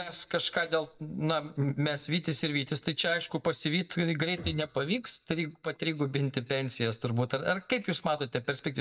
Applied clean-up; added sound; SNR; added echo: neural mask model DeepFilterNet 3.